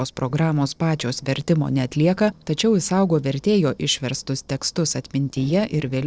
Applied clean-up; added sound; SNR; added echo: neural separator model SepFormer DNS4.